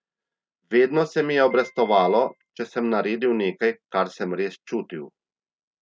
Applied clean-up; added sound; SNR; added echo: neural mask model RNNoise.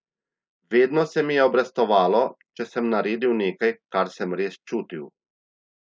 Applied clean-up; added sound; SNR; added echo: neural mask model Resemble Enhance denoiser.